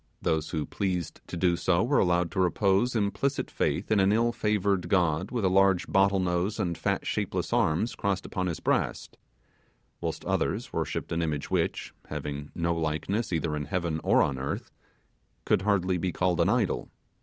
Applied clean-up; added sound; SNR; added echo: none; none; none; none.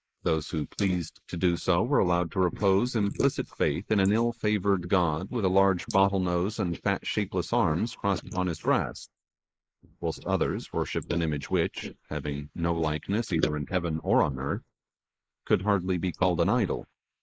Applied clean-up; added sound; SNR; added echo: neural mask model Resemble Enhance denoiser.